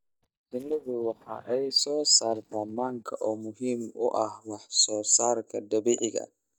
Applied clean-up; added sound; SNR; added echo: neural mask model DeepFilterNet 3.